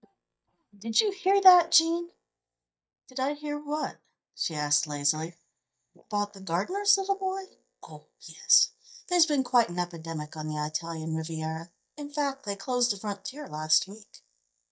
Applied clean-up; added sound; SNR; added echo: neural mask model DeepFilterNet 3.